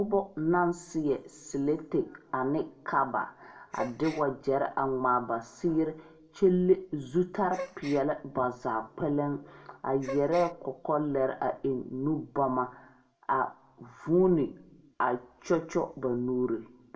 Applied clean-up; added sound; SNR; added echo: none; Gasp; 17 dB; reverberation time 0.3 s.